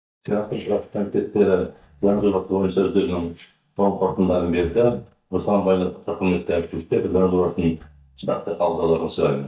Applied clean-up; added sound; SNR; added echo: neural mask model DeepFilterNet 3.